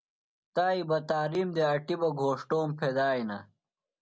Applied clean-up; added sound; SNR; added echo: none; none; none; none.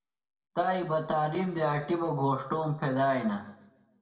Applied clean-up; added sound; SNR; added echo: none; none; none; reverberation time 0.7 s.